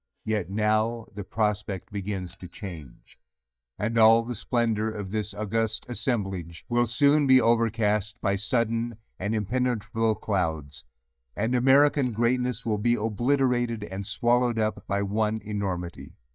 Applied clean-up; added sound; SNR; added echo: neural mask model DeepFilterNet 3.